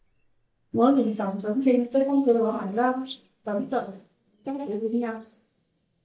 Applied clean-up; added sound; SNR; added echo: neural mask model DeepFilterNet 3.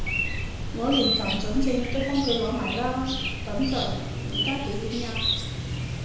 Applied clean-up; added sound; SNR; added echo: none; Chirp, tweet; -1 dB; reverberation time 1.0 s.